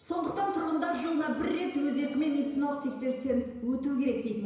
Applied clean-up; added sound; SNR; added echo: none; none; none; reverberation time 1.0 s.